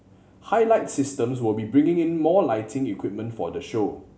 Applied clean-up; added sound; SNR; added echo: none; none; none; none.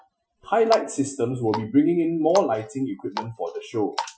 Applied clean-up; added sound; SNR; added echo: classical method Wiener filter.